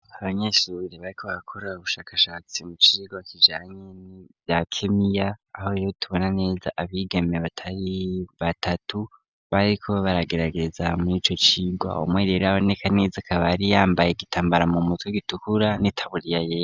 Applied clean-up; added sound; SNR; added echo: none; none; none; none.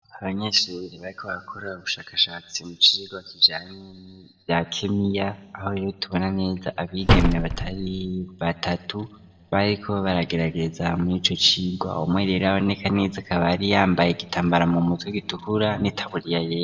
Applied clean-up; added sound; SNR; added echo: none; Slam; -3 dB; reverberation time 1.4 s.